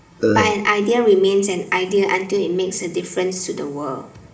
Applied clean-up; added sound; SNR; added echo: none; Burping, eructation; 0 dB; reverberation time 1.2 s.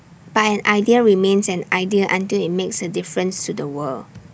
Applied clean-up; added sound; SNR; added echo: none; none; none; none.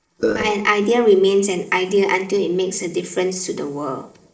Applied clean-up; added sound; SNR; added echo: neural separator model SepFormer DNS4.